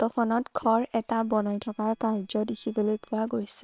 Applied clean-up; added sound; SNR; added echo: neural separator model SepFormer WHAM!.